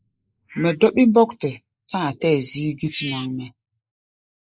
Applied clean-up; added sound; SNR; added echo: neural mask model Resemble Enhance denoiser.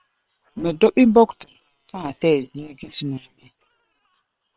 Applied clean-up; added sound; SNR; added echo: neural separator model SepFormer WHAM!.